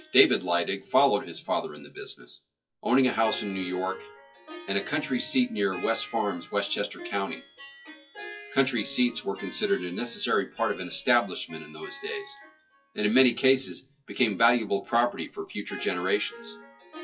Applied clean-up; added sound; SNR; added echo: classical method WPE with log-MMSE.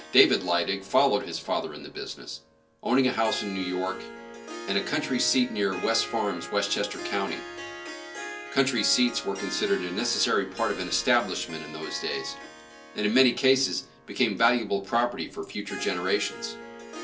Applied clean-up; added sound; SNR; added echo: none; Harp; 13 dB; reverberation time 0.3 s.